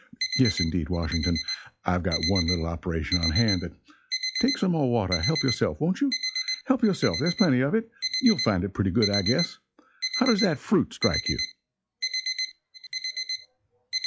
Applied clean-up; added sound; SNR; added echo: classical method log-MMSE.